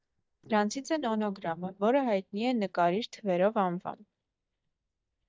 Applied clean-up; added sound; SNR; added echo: neural mask model DeepFilterNet 3.